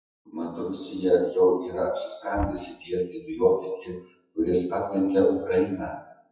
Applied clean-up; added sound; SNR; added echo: classical method WPE with log-MMSE.